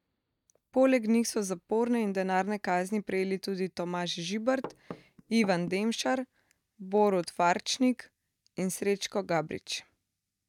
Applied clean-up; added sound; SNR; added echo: neural mask model DeepFilterNet 3.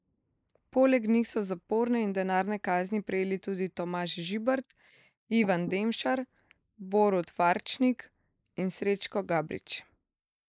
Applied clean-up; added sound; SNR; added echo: neural mask model Resemble Enhance denoiser.